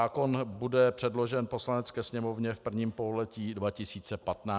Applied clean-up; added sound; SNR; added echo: none; none; none; none.